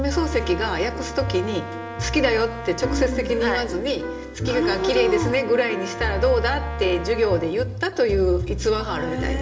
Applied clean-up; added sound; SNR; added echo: none; Brass instrument; 13 dB; reverberation time 1.8 s.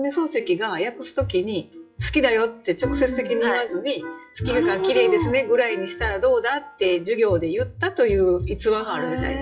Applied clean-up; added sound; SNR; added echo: classical method WPE with log-MMSE.